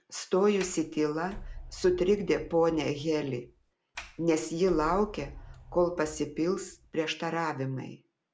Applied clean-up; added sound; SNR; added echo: none; Sliding door; 17 dB; none.